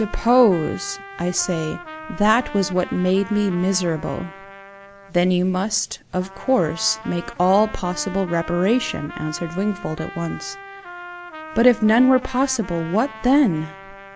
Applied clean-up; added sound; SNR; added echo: none; Trumpet; 16 dB; none.